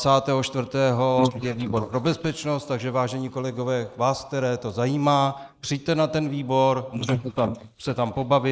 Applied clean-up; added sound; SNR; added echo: neural mask model Resemble Enhance denoiser.